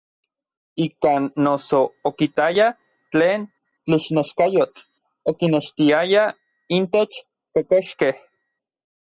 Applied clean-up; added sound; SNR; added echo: none; none; none; none.